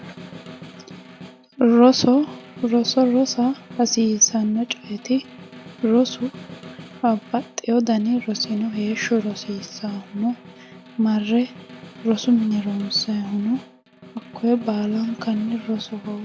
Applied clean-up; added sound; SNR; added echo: none; Snare drum; 18 dB; none.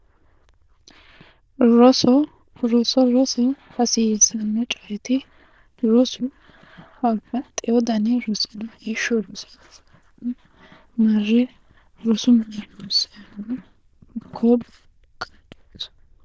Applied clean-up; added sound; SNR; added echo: neural diffusion model UNIVERSE++.